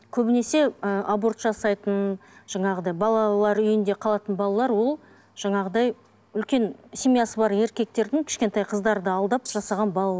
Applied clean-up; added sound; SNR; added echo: none; Rattle (instrument); 15 dB; none.